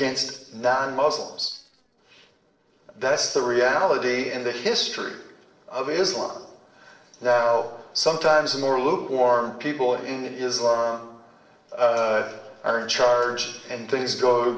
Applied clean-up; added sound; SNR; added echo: neural separator model SepFormer DNS4.